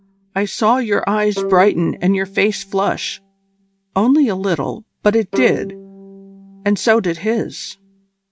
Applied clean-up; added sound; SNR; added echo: neural mask model RNNoise.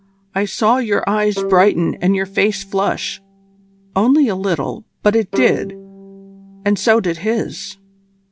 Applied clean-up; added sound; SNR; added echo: none; Bowed string instrument; 13 dB; none.